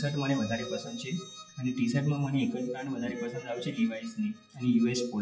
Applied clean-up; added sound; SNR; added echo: classical method WPE with log-MMSE.